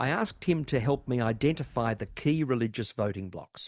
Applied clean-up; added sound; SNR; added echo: neural mask model DeepFilterNet 3.